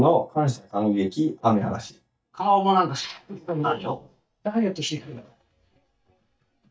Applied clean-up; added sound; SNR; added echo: neural mask model DeepFilterNet 3.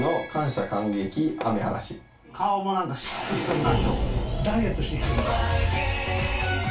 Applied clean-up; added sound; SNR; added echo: none; Hammer; 17 dB; reverberation time 0.2 s.